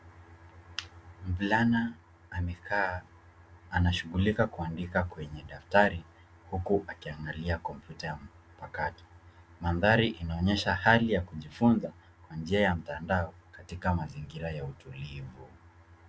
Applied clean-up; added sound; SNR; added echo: none; none; none; none.